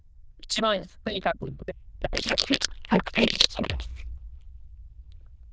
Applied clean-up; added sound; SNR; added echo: neural diffusion model UNIVERSE++.